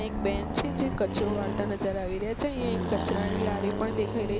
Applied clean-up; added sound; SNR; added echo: none; Accelerating, revving, vroom; 1 dB; none.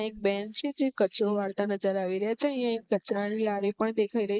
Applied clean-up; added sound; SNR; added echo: neural mask model Resemble Enhance denoiser.